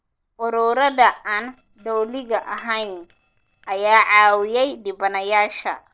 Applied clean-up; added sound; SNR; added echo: neural separator model SepFormer DNS4.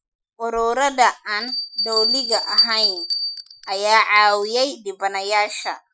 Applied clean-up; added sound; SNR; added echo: classical method Wiener filter.